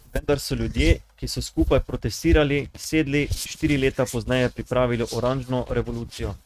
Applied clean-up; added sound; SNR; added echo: neural mask model RNNoise.